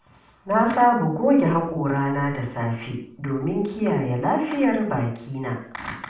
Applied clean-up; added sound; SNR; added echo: none; none; none; reverberation time 0.5 s.